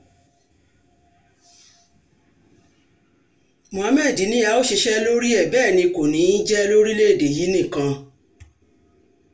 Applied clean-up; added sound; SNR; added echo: none; none; none; reverberation time 0.3 s.